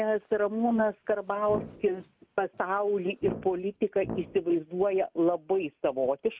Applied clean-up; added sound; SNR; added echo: none; Brass instrument; 12 dB; none.